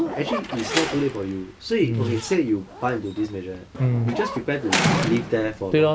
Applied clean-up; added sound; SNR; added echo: none; Zipper (clothing) + Slam; 5 dB; none.